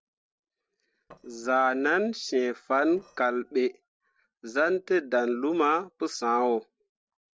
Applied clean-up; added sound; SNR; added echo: neural separator model SepFormer DNS4.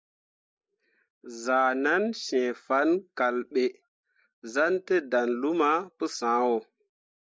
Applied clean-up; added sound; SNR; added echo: neural mask model Resemble Enhance denoiser.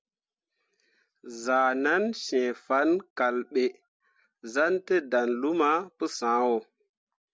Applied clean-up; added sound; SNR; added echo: none; none; none; none.